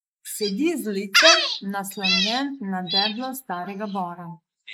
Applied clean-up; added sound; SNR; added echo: neural mask model Resemble Enhance denoiser.